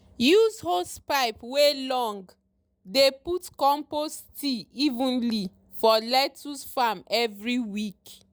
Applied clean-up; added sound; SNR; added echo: none; none; none; none.